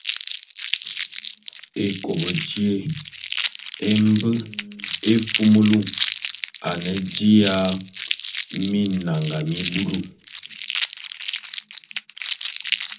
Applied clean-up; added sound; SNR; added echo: none; Crumpling, crinkling; 8 dB; reverberation time 0.4 s.